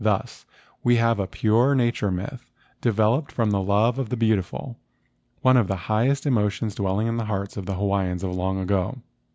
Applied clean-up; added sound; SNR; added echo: none; none; none; none.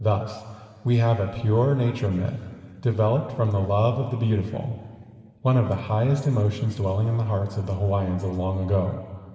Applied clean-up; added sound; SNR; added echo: none; none; none; reverberation time 2.1 s.